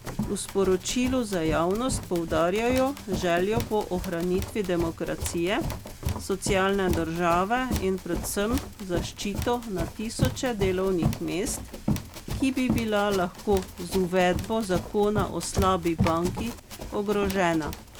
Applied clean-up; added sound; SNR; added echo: none; Run; 6 dB; none.